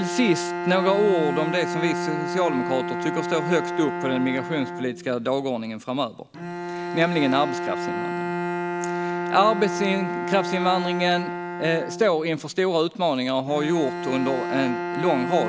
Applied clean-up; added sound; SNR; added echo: none; Bowed string instrument; 5 dB; none.